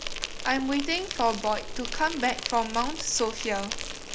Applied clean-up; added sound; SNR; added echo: none; Insect; 6 dB; none.